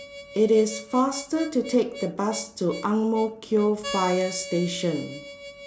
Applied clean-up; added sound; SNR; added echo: none; Harmonica; 14 dB; none.